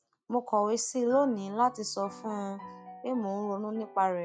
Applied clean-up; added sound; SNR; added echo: classical method log-MMSE.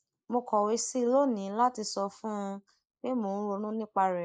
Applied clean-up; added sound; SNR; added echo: neural mask model Resemble Enhance denoiser.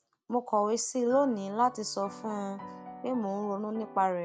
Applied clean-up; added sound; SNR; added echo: none; Piano; 17 dB; none.